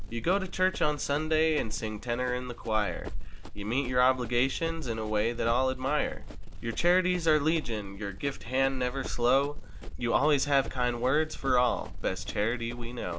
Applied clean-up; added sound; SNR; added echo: none; Run; 4 dB; none.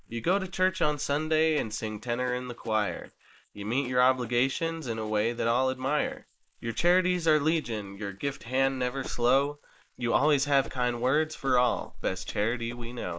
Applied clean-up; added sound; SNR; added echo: neural mask model Resemble Enhance denoiser.